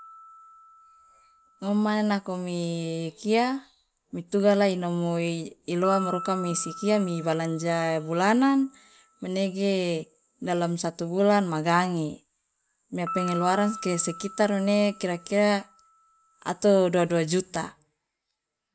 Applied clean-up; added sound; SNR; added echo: none; Piano; 17 dB; none.